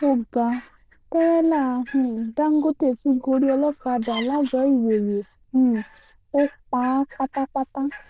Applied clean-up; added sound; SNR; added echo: neural diffusion model UNIVERSE++.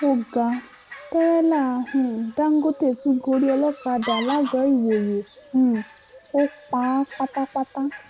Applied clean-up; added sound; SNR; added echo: none; Fowl; 18 dB; none.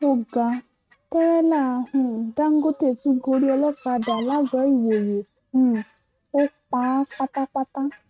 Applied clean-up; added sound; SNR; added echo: neural mask model RNNoise.